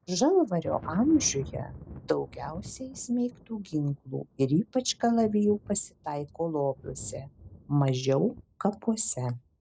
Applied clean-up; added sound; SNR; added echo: none; Thunder; 19 dB; none.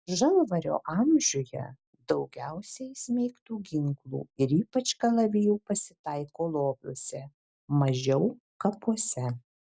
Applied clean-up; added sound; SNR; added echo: none; none; none; none.